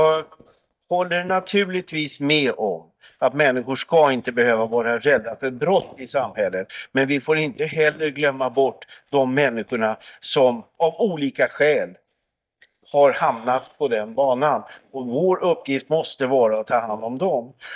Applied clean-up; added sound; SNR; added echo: neural mask model DeepFilterNet 3.